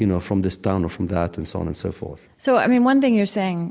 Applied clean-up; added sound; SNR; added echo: none; none; none; none.